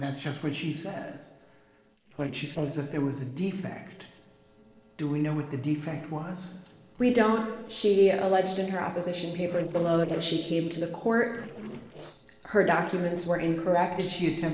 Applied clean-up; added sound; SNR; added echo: neural separator model SepFormer DNS4.